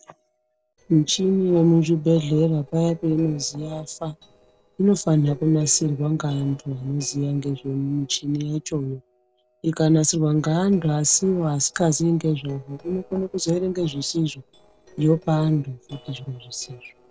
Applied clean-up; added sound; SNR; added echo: neural separator model SepFormer DNS4.